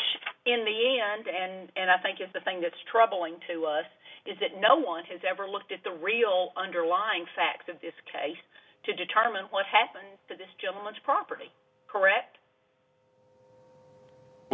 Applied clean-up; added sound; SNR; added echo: none; none; none; none.